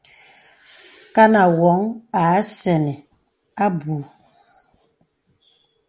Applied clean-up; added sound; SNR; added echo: none; none; none; none.